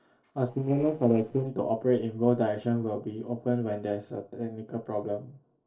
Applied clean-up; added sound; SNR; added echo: neural separator model SepFormer DNS4.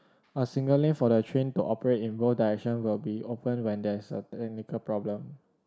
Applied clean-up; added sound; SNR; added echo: none; none; none; none.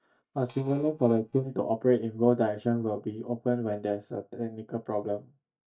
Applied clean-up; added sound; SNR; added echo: neural mask model DeepFilterNet 3.